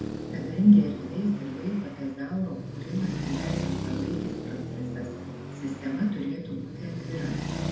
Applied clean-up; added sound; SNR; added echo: none; Traffic noise, roadway noise; 6 dB; reverberation time 0.8 s.